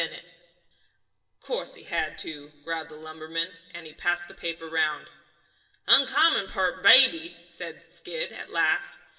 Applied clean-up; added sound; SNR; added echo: none; none; none; reverberation time 0.9 s.